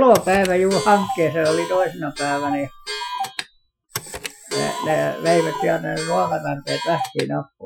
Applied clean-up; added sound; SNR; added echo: classical method Wiener filter.